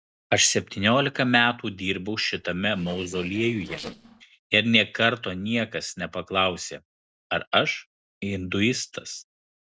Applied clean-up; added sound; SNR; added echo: neural separator model SepFormer DNS4.